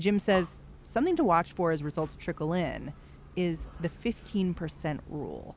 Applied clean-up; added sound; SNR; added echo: none; Breathing; 16 dB; none.